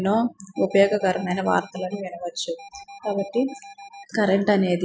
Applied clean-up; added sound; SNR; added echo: classical method spectral subtraction.